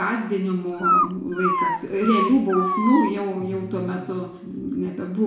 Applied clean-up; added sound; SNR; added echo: none; Dog; 0 dB; reverberation time 0.6 s.